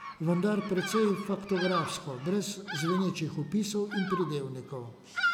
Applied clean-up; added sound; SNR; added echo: none; Bird vocalization, bird call, bird song; 7 dB; none.